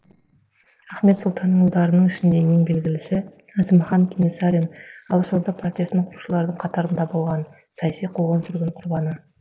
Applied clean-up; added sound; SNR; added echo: neural separator model SepFormer DNS4.